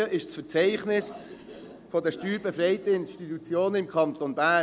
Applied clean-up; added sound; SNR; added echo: none; Train; 18 dB; none.